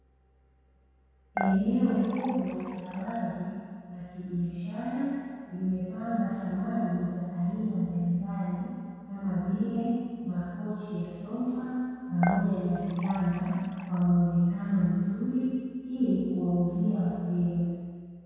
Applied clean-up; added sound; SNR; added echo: none; Dishes, pots, and pans / Chink, clink; 9 dB; reverberation time 2.0 s.